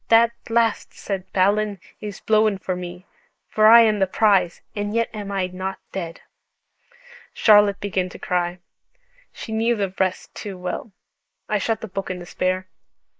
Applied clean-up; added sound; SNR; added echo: neural mask model Resemble Enhance denoiser.